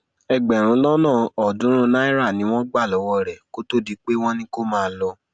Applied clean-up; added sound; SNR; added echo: none; none; none; none.